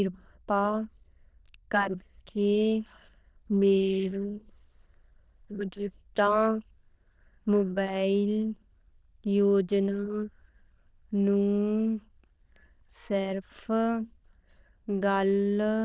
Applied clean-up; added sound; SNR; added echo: neural diffusion model UNIVERSE++.